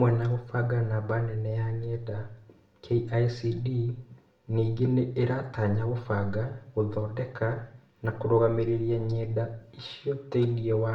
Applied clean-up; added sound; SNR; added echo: none; none; none; reverberation time 0.5 s.